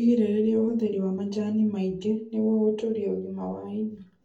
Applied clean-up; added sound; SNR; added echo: none; none; none; reverberation time 0.3 s.